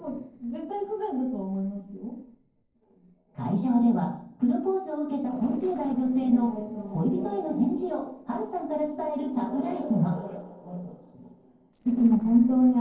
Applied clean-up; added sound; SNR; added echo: neural separator model SepFormer DNS4.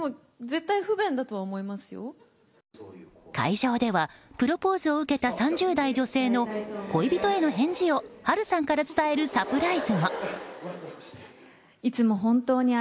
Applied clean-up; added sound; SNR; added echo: none; none; none; none.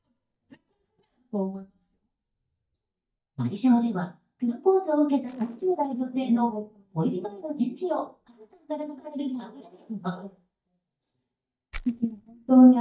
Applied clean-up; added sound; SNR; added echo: neural mask model DeepFilterNet 3.